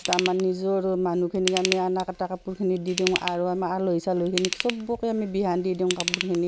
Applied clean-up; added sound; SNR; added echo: none; Ratchet, pawl / Tools; 8 dB; none.